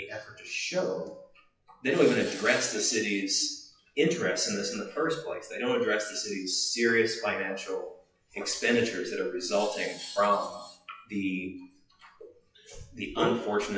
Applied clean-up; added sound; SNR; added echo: classical method WPE with log-MMSE.